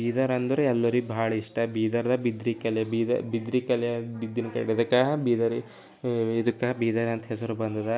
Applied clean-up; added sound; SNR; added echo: none; none; none; none.